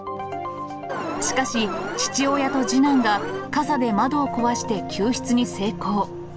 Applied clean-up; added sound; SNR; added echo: none; Alarm; 6 dB; none.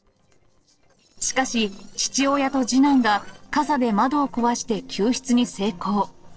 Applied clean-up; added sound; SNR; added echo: neural separator model SepFormer DNS4.